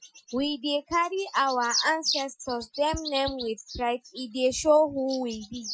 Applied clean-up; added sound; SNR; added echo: classical method Wiener filter.